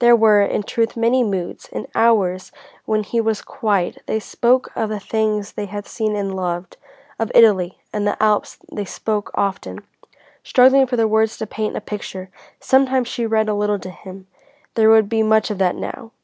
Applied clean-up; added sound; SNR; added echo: none; none; none; none.